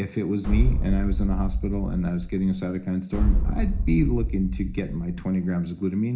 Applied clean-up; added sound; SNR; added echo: none; Boom; -1 dB; reverberation time 0.4 s.